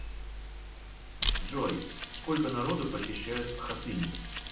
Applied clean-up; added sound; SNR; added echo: none; Mechanisms; -3 dB; reverberation time 0.6 s.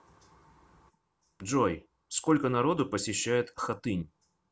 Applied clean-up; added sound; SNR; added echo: none; none; none; none.